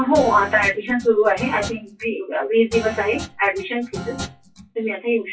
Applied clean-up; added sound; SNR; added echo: classical method WPE with log-MMSE.